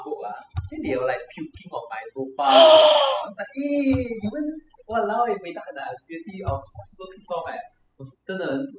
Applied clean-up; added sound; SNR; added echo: classical method spectral subtraction.